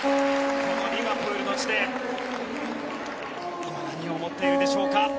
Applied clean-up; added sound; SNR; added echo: none; Acoustic guitar; 0 dB; none.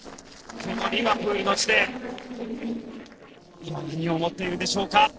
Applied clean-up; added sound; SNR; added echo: neural separator model SepFormer DNS4.